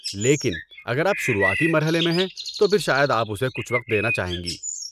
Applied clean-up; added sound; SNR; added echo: neural mask model RNNoise.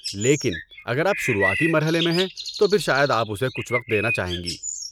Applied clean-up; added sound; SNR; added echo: none; Bird; 7 dB; none.